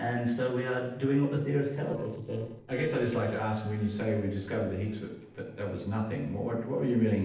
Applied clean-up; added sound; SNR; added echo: neural separator model SepFormer DNS4.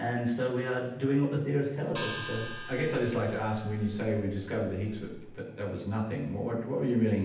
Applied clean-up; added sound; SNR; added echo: none; Gong; 12 dB; reverberation time 0.9 s.